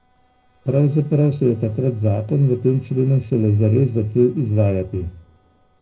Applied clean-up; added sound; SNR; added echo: neural separator model SepFormer DNS4.